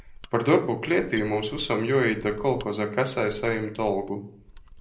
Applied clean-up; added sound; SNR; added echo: none; Mechanisms; 20 dB; reverberation time 0.5 s.